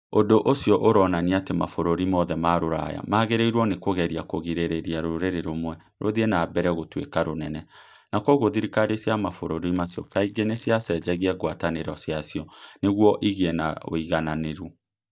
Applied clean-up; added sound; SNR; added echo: neural mask model DeepFilterNet 3.